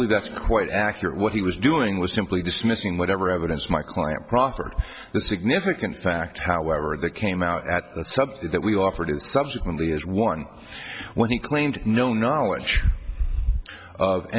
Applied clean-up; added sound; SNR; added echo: none; none; none; none.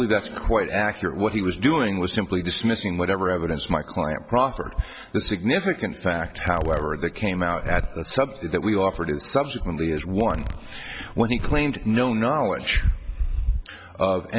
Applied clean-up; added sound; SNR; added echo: none; Zipper (clothing); 7 dB; none.